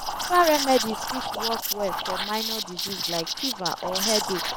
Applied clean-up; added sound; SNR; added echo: none; Liquid; 2 dB; none.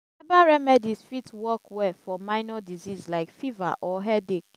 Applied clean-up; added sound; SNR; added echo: none; none; none; none.